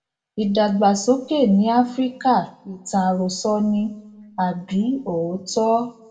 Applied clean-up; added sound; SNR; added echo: none; none; none; reverberation time 0.6 s.